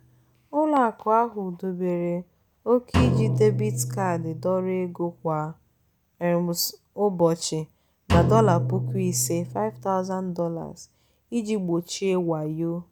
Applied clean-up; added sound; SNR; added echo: none; Drum; 5 dB; none.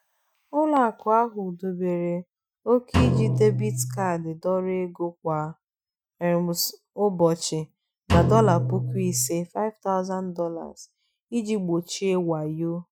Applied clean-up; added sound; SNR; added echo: classical method Wiener filter.